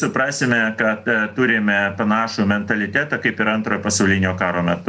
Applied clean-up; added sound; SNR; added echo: none; none; none; none.